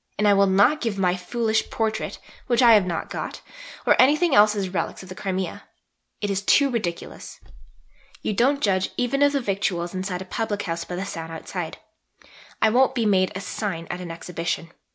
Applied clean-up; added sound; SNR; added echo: none; none; none; none.